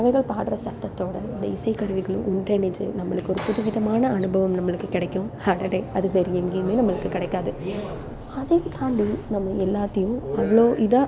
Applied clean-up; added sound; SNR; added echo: none; Car + Bird; 20 dB; none.